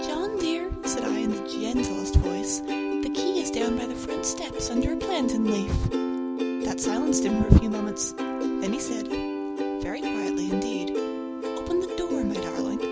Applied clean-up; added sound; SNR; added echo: none; Plucked string instrument; 1 dB; none.